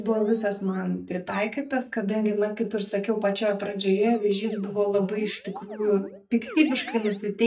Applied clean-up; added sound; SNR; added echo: neural mask model DeepFilterNet 3.